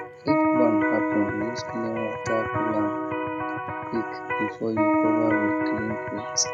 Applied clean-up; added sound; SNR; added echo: none; Electric guitar; -4 dB; none.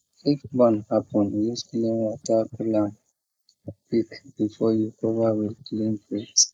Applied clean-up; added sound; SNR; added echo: neural mask model Resemble Enhance denoiser.